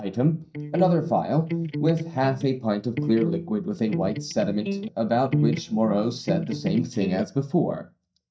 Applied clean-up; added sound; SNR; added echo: neural mask model DeepFilterNet 3.